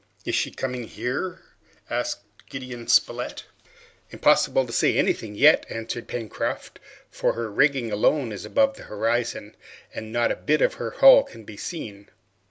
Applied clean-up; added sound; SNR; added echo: none; none; none; none.